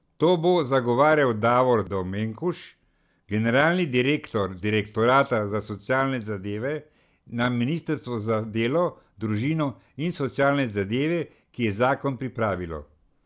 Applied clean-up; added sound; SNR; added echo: none; none; none; none.